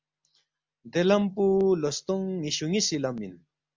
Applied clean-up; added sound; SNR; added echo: none; none; none; none.